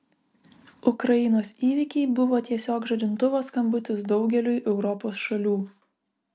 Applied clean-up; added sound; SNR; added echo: none; none; none; none.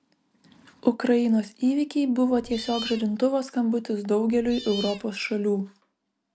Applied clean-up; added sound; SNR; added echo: none; Cat; 13 dB; none.